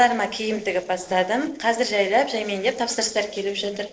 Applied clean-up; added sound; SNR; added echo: neural separator model SepFormer DNS4.